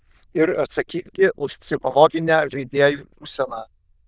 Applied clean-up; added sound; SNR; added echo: neural diffusion model UNIVERSE++.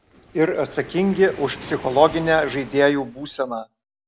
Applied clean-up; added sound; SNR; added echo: none; Waves, surf; 19 dB; none.